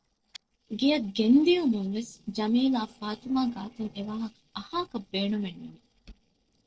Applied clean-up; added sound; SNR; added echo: neural separator model SepFormer DNS4.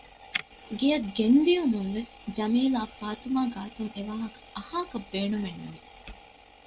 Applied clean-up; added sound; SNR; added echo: none; none; none; none.